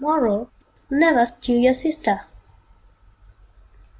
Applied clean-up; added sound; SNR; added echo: none; none; none; none.